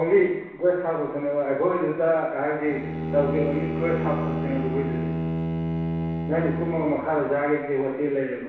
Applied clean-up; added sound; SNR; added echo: none; Bowed string instrument; 5 dB; reverberation time 1.1 s.